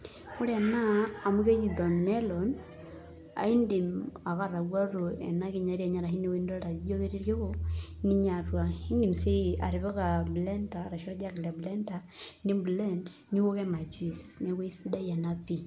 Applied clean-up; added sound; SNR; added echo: none; none; none; none.